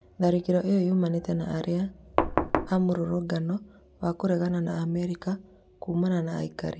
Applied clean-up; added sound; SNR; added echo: none; Knock; 0 dB; none.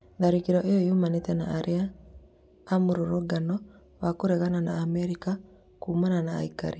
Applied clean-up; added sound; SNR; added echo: none; none; none; none.